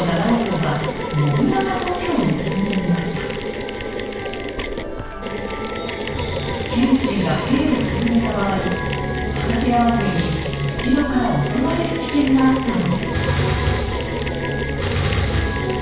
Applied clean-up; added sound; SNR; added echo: none; Mechanisms; 6 dB; reverberation time 1.1 s.